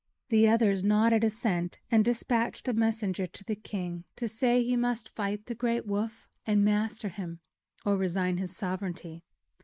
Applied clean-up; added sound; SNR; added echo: neural mask model Resemble Enhance denoiser.